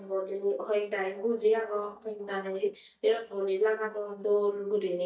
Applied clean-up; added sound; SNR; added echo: neural mask model DeepFilterNet 3.